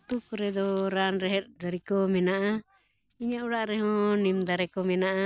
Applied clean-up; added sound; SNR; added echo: none; none; none; none.